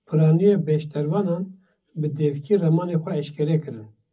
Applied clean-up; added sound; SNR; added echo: none; none; none; reverberation time 0.4 s.